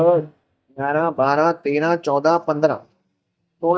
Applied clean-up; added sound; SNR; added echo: neural mask model DeepFilterNet 3.